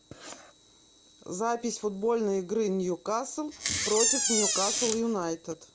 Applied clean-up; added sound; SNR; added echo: none; Door; -3 dB; none.